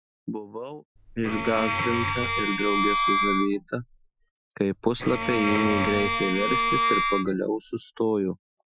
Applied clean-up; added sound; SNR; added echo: classical method Wiener filter.